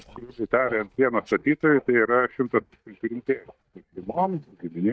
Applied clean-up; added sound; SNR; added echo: neural mask model DeepFilterNet 3.